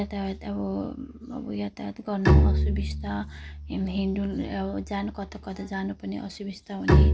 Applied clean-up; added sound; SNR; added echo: none; Bowed string instrument; -4 dB; none.